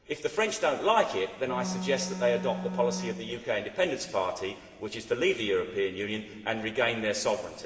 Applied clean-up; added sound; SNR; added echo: none; Bowed string instrument; 7 dB; reverberation time 2.8 s.